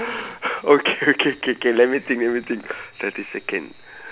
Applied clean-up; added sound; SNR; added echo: none; none; none; none.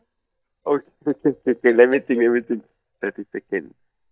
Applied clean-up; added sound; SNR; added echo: neural mask model DeepFilterNet 3.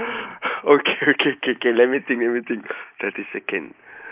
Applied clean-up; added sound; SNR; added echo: neural mask model Resemble Enhance denoiser.